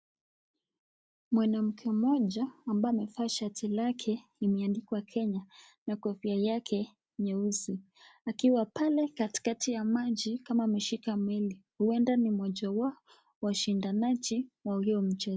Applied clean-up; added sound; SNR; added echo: none; none; none; none.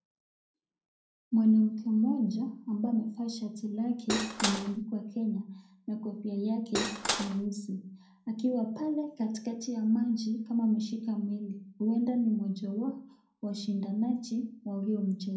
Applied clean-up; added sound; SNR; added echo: none; Cutlery, silverware / Dishes, pots, and pans; 2 dB; reverberation time 0.5 s.